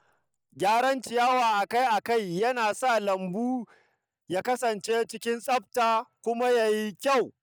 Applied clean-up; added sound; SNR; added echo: neural mask model DeepFilterNet 3.